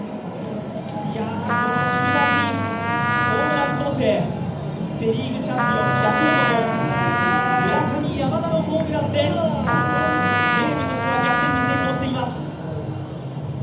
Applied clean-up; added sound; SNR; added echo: none; Trumpet; 2 dB; reverberation time 0.8 s.